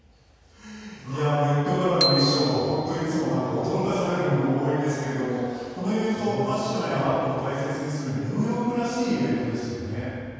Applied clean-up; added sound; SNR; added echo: none; Bicycle bell; 7 dB; reverberation time 2.1 s.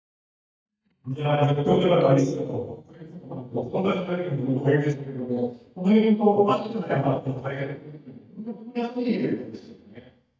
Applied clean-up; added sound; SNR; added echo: neural mask model DeepFilterNet 3.